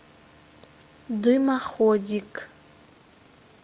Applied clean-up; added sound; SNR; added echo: none; none; none; none.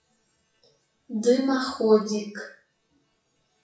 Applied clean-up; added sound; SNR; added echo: classical method WPE with log-MMSE.